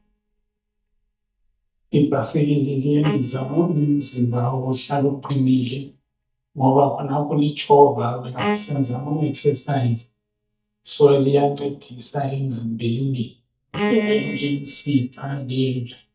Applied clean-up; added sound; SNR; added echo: neural mask model DeepFilterNet 3.